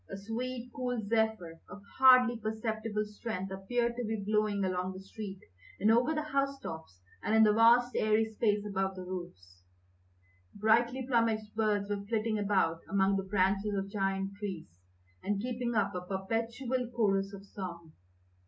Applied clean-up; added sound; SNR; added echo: none; none; none; none.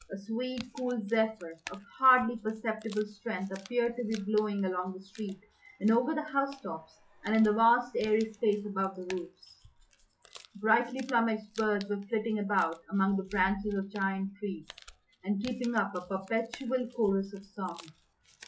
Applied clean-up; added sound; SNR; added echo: classical method log-MMSE.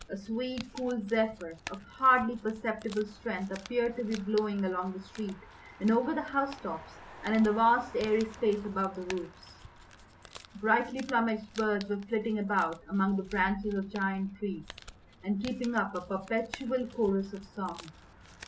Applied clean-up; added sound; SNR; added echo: none; Crumpling, crinkling + Motor vehicle (road); 18 dB; none.